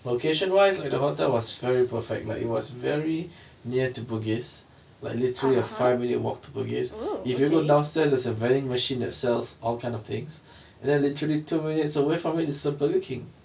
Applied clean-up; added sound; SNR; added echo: none; none; none; none.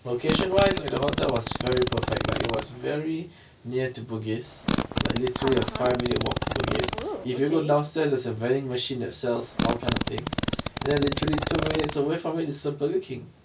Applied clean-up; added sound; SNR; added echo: none; Fart; 1 dB; none.